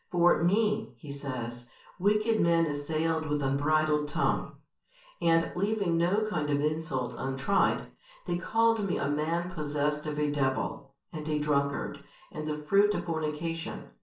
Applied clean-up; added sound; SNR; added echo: none; none; none; reverberation time 0.4 s.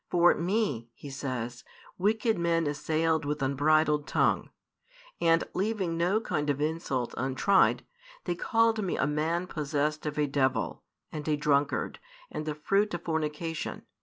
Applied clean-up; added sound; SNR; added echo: none; none; none; none.